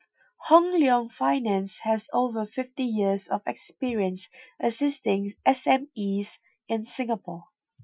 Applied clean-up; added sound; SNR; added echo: classical method Wiener filter.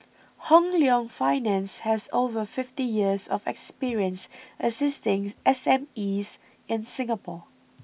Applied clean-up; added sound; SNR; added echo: none; none; none; none.